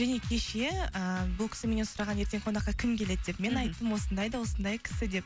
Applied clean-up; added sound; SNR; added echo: none; none; none; none.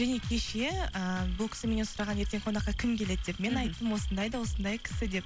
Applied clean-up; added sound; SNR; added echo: none; Insect; 16 dB; none.